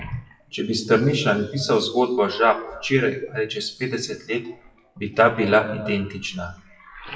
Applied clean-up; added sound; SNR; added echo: classical method WPE with log-MMSE.